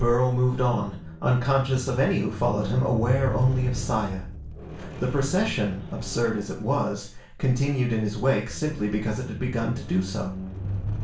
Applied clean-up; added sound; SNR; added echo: none; Squeak; 10 dB; reverberation time 0.3 s.